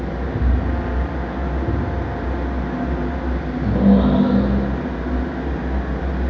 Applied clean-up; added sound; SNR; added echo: none; Brass instrument; 18 dB; reverberation time 2.0 s.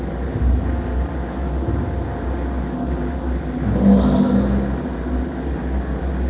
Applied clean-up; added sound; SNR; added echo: neural separator model SepFormer DNS4.